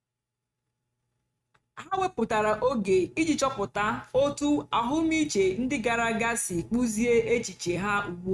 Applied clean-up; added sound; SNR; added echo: neural mask model RNNoise.